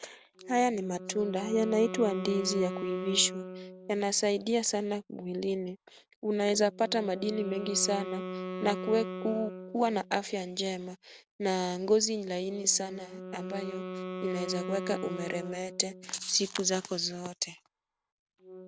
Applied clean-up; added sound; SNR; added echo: none; Wind instrument, woodwind instrument; 10 dB; none.